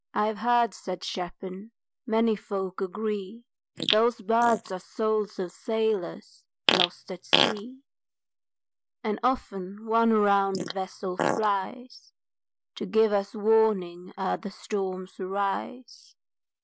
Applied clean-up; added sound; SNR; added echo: neural mask model Resemble Enhance denoiser.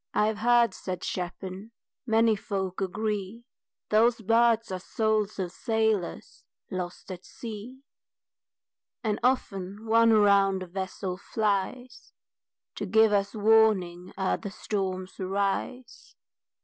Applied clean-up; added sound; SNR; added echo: none; none; none; none.